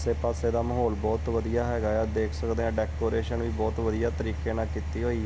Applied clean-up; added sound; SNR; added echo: none; none; none; none.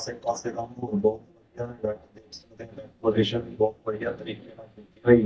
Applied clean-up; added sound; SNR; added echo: neural mask model DeepFilterNet 3.